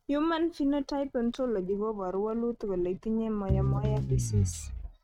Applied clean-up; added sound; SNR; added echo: neural mask model RNNoise.